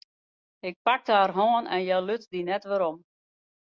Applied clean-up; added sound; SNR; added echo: none; none; none; none.